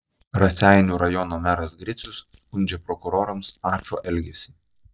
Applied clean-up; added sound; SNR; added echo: neural mask model DeepFilterNet 3.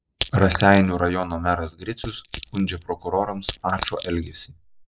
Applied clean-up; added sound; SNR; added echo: neural mask model Resemble Enhance denoiser.